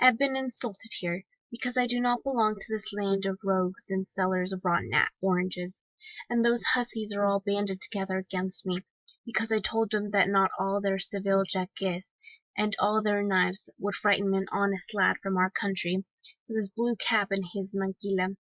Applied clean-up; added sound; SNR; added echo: neural mask model Resemble Enhance denoiser.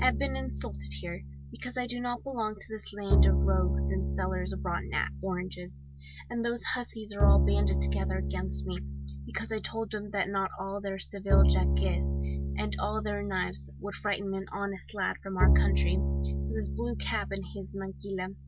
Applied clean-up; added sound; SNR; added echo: none; Bowed string instrument; -5 dB; none.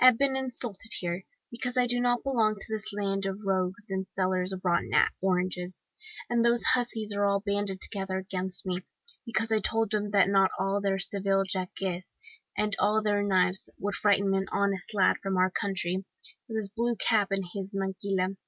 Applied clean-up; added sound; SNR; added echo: none; none; none; none.